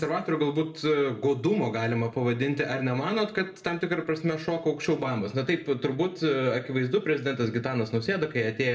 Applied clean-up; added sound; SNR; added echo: none; none; none; reverberation time 0.5 s.